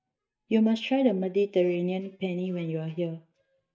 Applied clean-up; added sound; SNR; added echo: neural mask model DeepFilterNet 3.